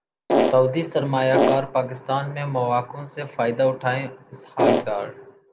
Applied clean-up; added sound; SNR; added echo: none; Fart; -4 dB; none.